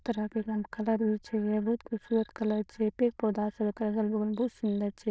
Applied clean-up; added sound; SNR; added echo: neural diffusion model UNIVERSE++.